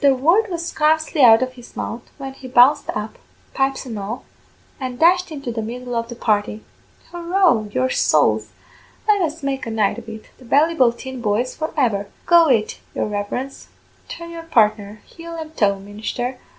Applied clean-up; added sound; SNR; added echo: none; none; none; none.